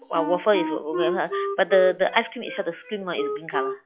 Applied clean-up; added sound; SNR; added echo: classical method log-MMSE.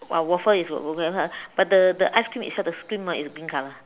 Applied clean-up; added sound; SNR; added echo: none; none; none; none.